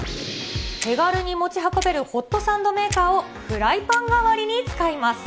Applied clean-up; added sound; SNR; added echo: none; Clock; 17 dB; none.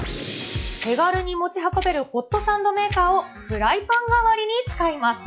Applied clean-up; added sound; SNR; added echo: classical method log-MMSE.